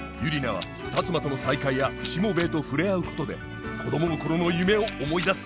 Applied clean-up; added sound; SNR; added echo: none; Rattle; 17 dB; none.